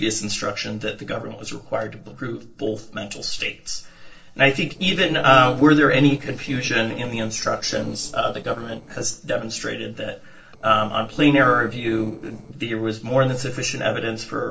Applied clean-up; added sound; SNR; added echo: neural separator model SepFormer DNS4.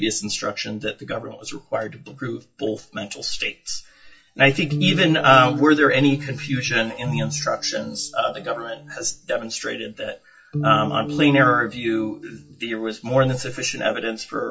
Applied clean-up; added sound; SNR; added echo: classical method WPE with log-MMSE.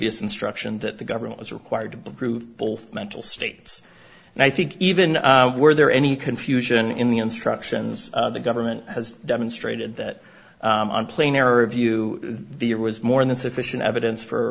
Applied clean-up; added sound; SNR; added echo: none; none; none; none.